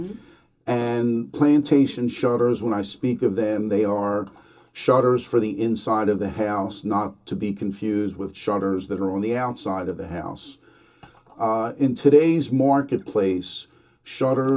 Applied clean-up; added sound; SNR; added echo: none; none; none; reverberation time 0.2 s.